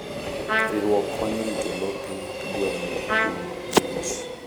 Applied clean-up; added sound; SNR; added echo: none; Trumpet + Train; -1 dB; none.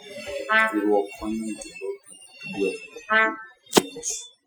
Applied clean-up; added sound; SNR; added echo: classical method Wiener filter.